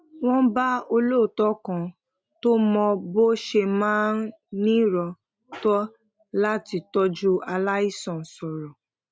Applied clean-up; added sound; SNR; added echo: none; none; none; none.